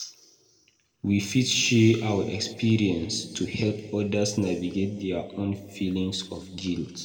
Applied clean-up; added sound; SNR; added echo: none; none; none; reverberation time 1.8 s.